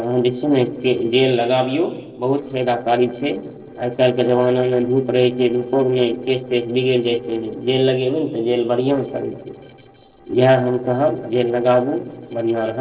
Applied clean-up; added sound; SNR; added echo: neural separator model SepFormer DNS4.